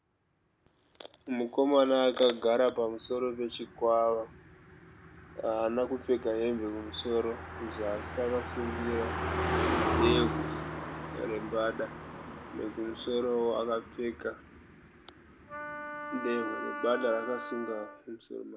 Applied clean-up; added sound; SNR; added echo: none; Car passing by + Wind instrument, woodwind instrument; 6 dB; none.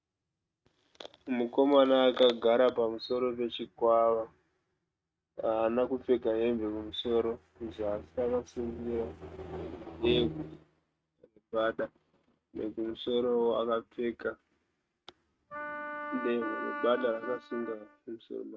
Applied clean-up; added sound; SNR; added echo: neural mask model RNNoise.